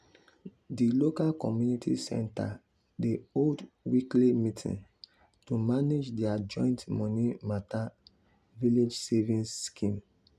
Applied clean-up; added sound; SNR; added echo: none; none; none; none.